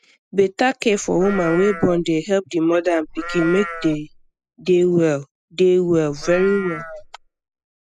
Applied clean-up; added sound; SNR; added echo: classical method spectral subtraction.